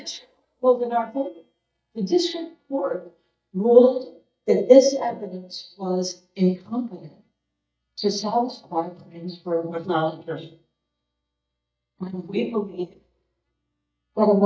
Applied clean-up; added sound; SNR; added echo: neural mask model DeepFilterNet 3.